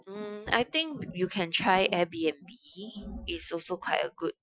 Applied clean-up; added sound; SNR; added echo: classical method Wiener filter.